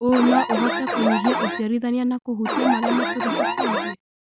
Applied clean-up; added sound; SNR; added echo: none; Alarm; 0 dB; none.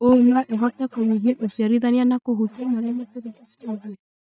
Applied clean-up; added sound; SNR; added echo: neural mask model DeepFilterNet 3.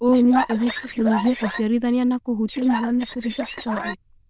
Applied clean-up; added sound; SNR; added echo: neural diffusion model UNIVERSE++.